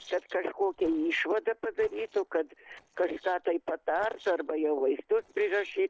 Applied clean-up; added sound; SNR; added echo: neural separator model SepFormer DNS4.